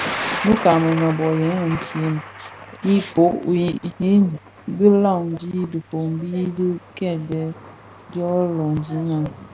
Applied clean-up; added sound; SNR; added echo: none; Thunder; 13 dB; none.